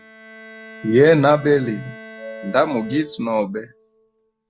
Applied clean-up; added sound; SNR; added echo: none; Bowed string instrument + Doorbell; 19 dB; none.